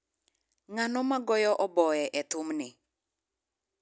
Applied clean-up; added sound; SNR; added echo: none; none; none; none.